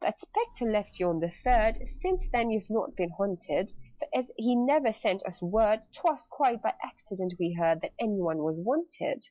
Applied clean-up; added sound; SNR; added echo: classical method log-MMSE.